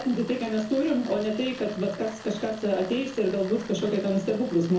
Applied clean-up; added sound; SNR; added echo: none; Tools; 19 dB; reverberation time 0.6 s.